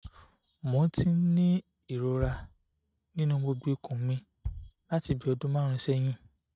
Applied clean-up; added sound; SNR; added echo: neural mask model RNNoise.